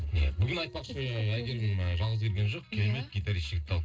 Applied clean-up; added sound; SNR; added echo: neural separator model SepFormer DNS4.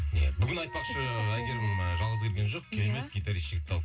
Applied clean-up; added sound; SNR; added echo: none; Wind instrument, woodwind instrument; 11 dB; reverberation time 0.2 s.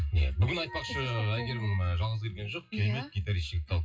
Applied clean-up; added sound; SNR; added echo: classical method WPE with log-MMSE.